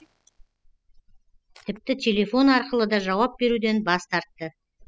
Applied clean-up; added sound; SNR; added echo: classical method spectral subtraction.